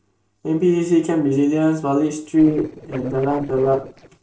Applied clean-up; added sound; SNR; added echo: neural separator model SepFormer DNS4.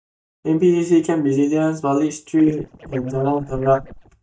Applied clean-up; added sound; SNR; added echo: neural mask model DeepFilterNet 3.